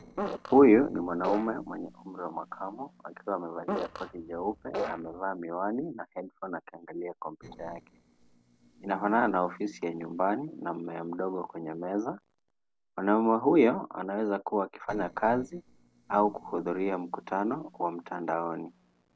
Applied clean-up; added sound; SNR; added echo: neural separator model SepFormer DNS4.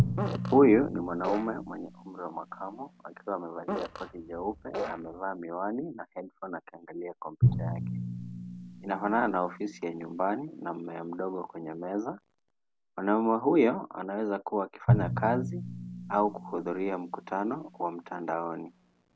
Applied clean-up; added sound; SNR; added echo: none; Fart + Drum; 4 dB; none.